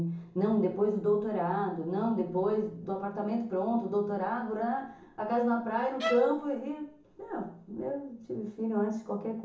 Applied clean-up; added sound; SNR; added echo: none; Bowed string instrument; 6 dB; reverberation time 0.8 s.